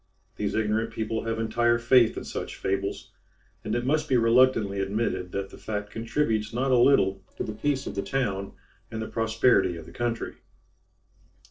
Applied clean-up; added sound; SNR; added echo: neural separator model SepFormer DNS4.